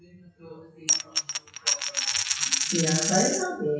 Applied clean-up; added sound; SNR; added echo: classical method WPE with log-MMSE.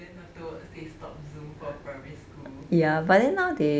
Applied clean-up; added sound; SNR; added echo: none; none; none; none.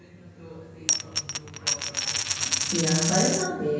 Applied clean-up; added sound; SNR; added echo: none; Coin (dropping); -2 dB; reverberation time 1.0 s.